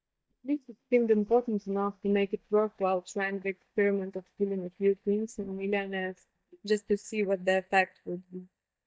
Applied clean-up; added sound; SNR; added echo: neural mask model DeepFilterNet 3.